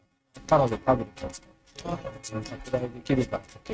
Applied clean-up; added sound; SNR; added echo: neural mask model RNNoise.